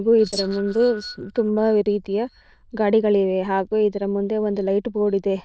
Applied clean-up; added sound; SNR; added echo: neural diffusion model UNIVERSE++.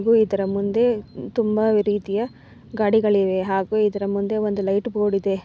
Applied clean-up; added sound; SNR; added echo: none; none; none; none.